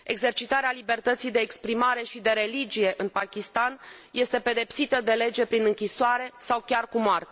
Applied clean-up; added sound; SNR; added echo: none; none; none; none.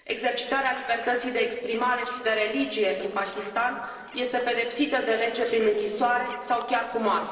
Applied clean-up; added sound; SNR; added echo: neural separator model SepFormer DNS4.